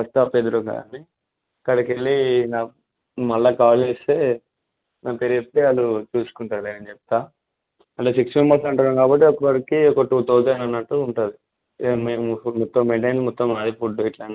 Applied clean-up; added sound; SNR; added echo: none; none; none; none.